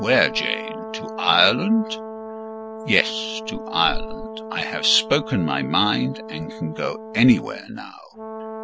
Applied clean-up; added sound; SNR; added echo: none; Brass instrument; 11 dB; none.